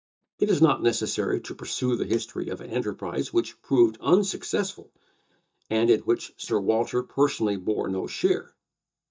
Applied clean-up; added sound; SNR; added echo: neural mask model DeepFilterNet 3.